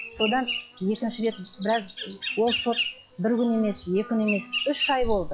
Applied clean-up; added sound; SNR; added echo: classical method log-MMSE.